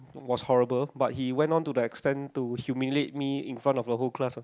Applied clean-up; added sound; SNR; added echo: none; none; none; none.